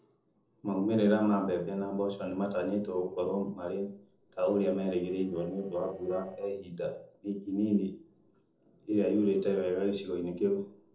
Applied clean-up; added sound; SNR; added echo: neural separator model SepFormer DNS4.